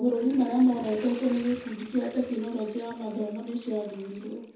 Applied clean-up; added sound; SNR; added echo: none; Toilet flush / Water; 20 dB; reverberation time 0.5 s.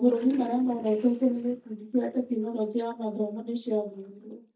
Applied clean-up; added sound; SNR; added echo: neural mask model DeepFilterNet 3.